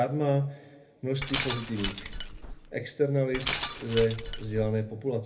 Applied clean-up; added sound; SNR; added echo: none; Glass; 1 dB; reverberation time 0.3 s.